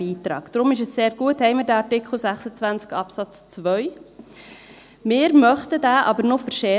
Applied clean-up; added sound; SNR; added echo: none; none; none; none.